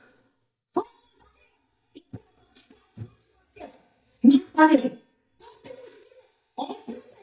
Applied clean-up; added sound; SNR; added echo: neural mask model DeepFilterNet 3.